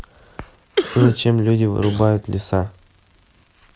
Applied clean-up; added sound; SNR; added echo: none; Cough; 6 dB; none.